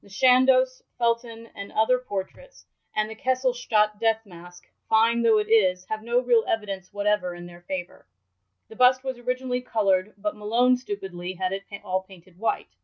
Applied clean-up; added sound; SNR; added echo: none; none; none; none.